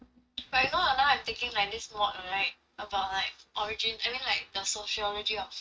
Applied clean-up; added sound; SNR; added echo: neural mask model RNNoise.